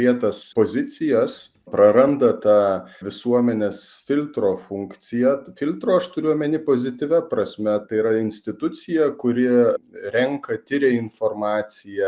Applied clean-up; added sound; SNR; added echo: none; none; none; none.